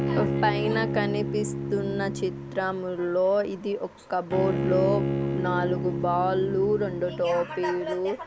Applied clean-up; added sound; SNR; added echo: none; Bowed string instrument; 3 dB; none.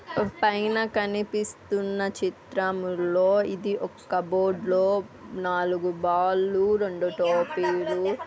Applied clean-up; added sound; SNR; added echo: none; none; none; none.